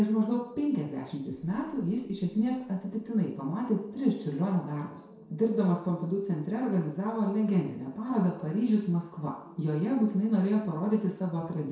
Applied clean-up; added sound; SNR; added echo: neural separator model SepFormer DNS4.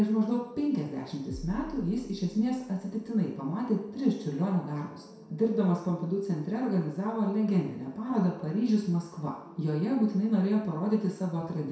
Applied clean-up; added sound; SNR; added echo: none; Bass drum; 17 dB; reverberation time 0.7 s.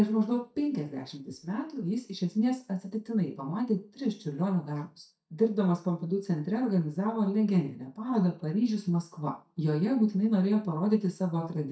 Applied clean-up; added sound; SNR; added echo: neural mask model DeepFilterNet 3.